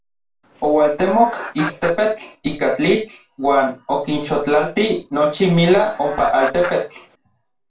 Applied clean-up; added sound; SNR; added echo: none; Chicken, rooster; 14 dB; reverberation time 0.2 s.